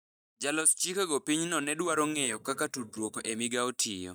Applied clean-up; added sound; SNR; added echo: neural mask model DeepFilterNet 3.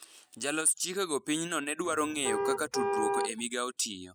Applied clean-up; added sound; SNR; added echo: classical method spectral subtraction.